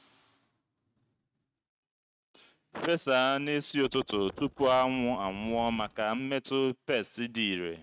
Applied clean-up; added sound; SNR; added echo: neural mask model RNNoise.